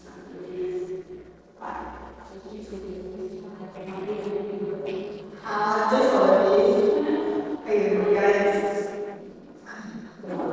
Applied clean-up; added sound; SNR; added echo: neural separator model SepFormer DNS4.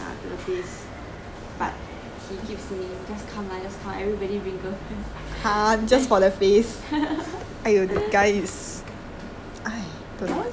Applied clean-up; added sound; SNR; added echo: none; none; none; none.